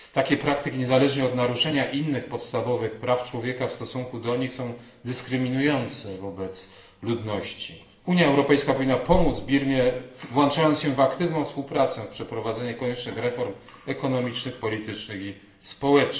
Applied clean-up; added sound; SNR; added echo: none; none; none; reverberation time 1.0 s.